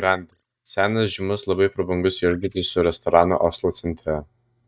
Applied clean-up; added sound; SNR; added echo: neural mask model DeepFilterNet 3.